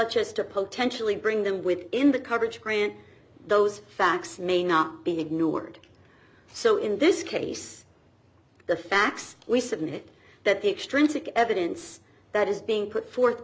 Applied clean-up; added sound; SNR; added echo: none; none; none; none.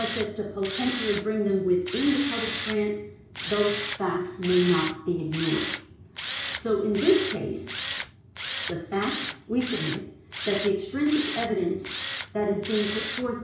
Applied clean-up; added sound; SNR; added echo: none; Tools; 5 dB; reverberation time 0.6 s.